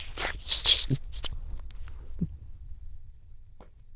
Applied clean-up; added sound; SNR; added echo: neural diffusion model UNIVERSE++.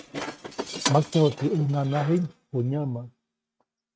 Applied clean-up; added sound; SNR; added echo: neural mask model RNNoise.